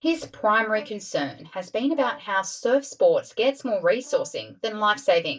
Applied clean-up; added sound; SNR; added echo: neural mask model DeepFilterNet 3.